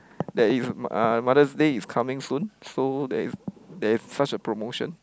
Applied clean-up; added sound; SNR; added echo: none; none; none; none.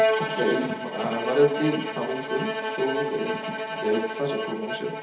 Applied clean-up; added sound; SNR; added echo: none; Bowed string instrument; 2 dB; reverberation time 1.2 s.